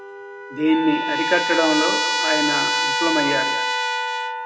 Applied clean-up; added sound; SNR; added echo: none; Trumpet + Wind instrument, woodwind instrument; -1 dB; none.